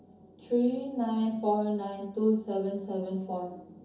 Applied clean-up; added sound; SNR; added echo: none; none; none; reverberation time 0.5 s.